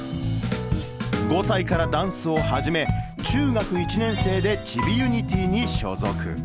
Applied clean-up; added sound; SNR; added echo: none; none; none; none.